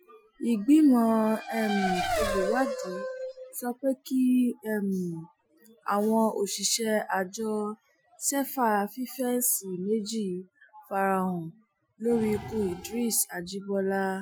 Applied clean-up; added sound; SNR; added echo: classical method Wiener filter.